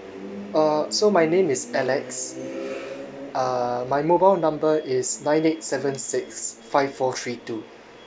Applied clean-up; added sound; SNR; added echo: none; none; none; none.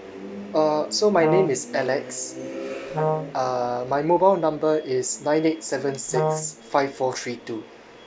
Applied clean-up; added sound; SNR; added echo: none; Brass instrument; 2 dB; none.